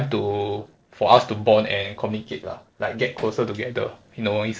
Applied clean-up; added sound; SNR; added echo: neural separator model SepFormer DNS4.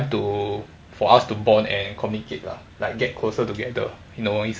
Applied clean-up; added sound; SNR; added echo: none; none; none; none.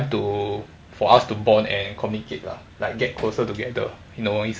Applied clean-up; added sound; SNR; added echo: none; Hammer; 18 dB; none.